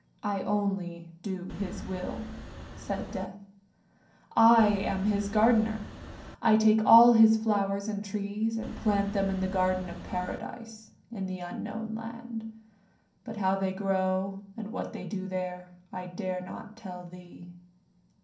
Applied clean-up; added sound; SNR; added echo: none; Wind; 13 dB; reverberation time 0.6 s.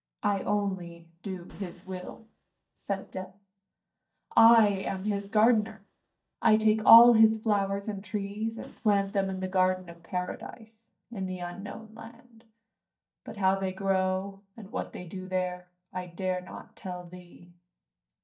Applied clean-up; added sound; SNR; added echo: neural mask model DeepFilterNet 3.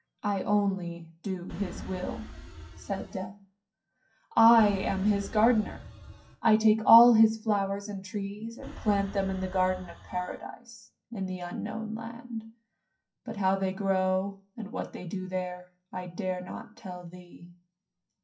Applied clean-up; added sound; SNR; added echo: classical method WPE with log-MMSE.